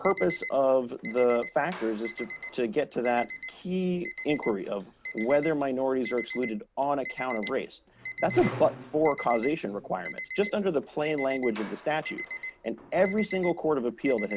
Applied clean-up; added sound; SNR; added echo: none; Squeak + Alarm; 12 dB; none.